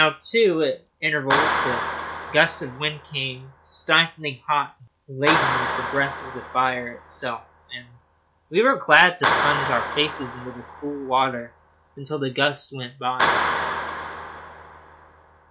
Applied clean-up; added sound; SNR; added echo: none; Clapping; 4 dB; none.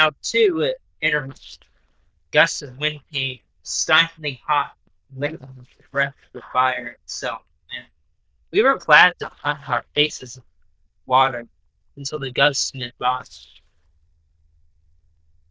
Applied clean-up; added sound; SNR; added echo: neural diffusion model UNIVERSE++.